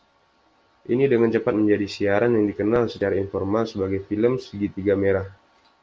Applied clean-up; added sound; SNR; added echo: none; none; none; none.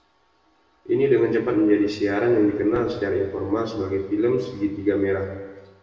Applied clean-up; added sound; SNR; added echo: none; none; none; reverberation time 1.2 s.